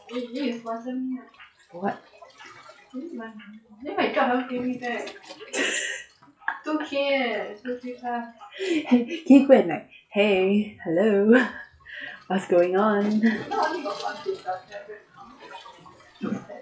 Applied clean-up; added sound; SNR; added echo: classical method log-MMSE.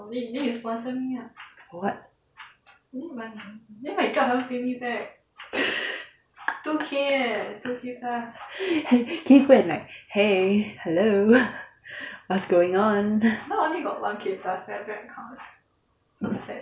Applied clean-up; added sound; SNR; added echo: none; none; none; none.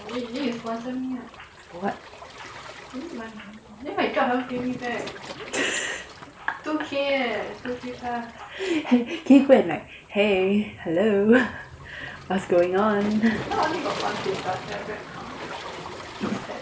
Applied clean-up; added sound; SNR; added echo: none; Waves, surf; 14 dB; none.